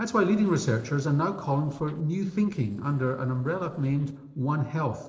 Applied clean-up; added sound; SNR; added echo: neural separator model SepFormer DNS4.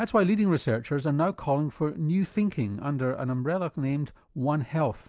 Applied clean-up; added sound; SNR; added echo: none; none; none; none.